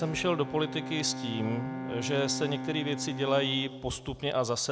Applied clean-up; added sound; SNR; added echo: none; Bowed string instrument; 7 dB; none.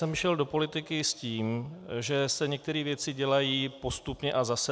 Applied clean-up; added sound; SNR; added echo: none; none; none; none.